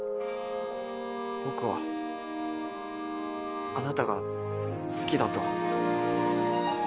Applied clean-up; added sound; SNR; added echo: none; Bowed string instrument; 12 dB; none.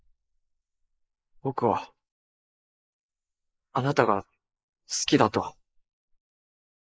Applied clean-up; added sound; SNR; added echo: neural mask model Resemble Enhance denoiser.